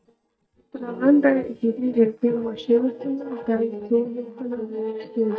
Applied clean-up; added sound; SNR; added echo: neural mask model DeepFilterNet 3.